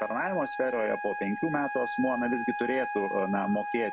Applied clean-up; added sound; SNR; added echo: none; Wind instrument, woodwind instrument; 5 dB; none.